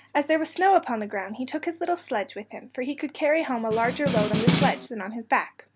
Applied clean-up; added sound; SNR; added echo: none; Snare drum; 0 dB; none.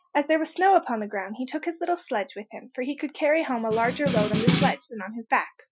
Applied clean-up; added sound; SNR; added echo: classical method Wiener filter.